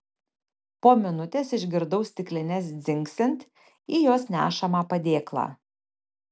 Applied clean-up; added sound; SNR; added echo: none; none; none; none.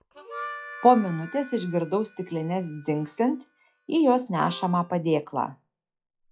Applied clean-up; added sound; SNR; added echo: classical method log-MMSE.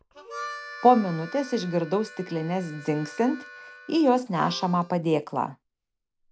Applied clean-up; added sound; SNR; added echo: none; Harmonica; 17 dB; none.